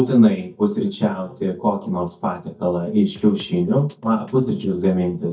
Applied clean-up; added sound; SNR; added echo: neural mask model DeepFilterNet 3.